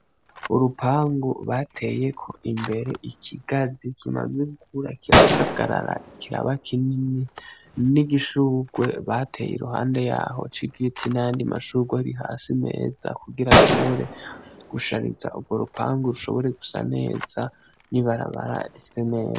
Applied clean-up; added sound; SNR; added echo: none; Gunshot, gunfire; 3 dB; none.